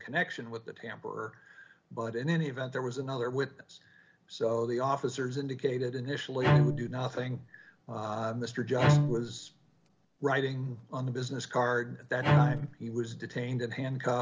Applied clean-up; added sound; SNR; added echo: none; Bowed string instrument; -4 dB; none.